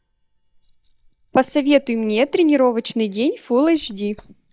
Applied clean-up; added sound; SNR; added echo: neural mask model DeepFilterNet 3.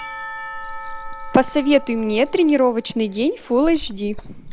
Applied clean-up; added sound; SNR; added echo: none; Liquid + Church bell / Percussion; 12 dB; none.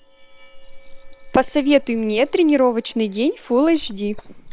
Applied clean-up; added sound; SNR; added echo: neural separator model SepFormer WHAM!.